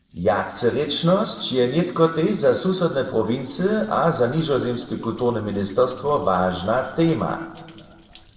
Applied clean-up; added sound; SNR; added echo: neural separator model SepFormer DNS4.